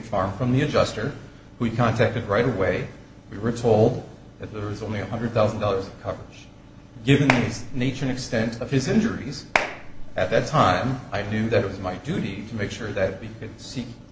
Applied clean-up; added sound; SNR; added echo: none; Clapping; 5 dB; none.